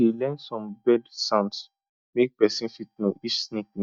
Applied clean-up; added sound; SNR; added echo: neural mask model DeepFilterNet 3.